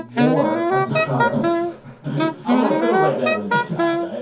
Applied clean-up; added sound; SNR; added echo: none; Wind instrument, woodwind instrument; -2 dB; reverberation time 0.6 s.